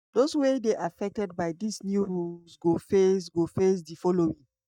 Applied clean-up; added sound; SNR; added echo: neural mask model DeepFilterNet 3.